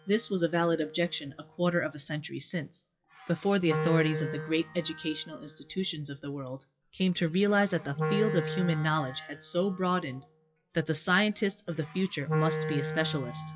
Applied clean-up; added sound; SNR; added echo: classical method WPE with log-MMSE.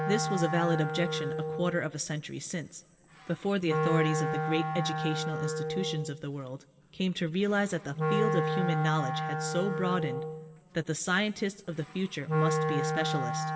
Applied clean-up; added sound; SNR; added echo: none; Wind instrument, woodwind instrument; 1 dB; reverberation time 2.4 s.